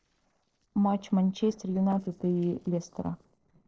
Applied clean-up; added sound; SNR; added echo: neural separator model SepFormer DNS4.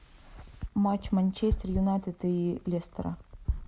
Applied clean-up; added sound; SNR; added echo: none; none; none; none.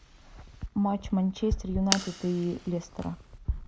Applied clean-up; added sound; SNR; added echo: none; Fire; 6 dB; none.